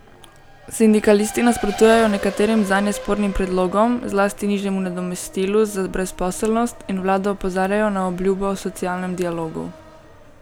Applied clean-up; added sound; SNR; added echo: none; Race car, auto racing; 17 dB; none.